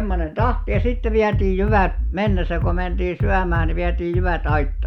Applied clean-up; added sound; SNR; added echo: none; Bass drum; -2 dB; none.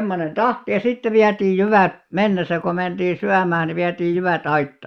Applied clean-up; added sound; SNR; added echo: neural mask model Resemble Enhance denoiser.